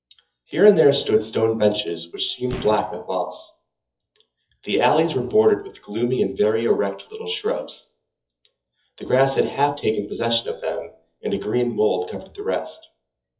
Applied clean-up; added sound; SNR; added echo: classical method WPE with log-MMSE.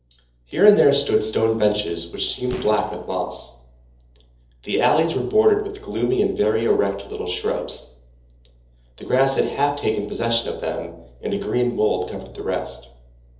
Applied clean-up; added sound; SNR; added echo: neural separator model SepFormer DNS4.